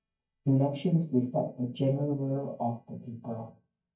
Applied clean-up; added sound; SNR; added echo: neural mask model DeepFilterNet 3.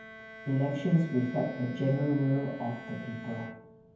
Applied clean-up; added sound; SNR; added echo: none; Bowed string instrument; 16 dB; reverberation time 0.9 s.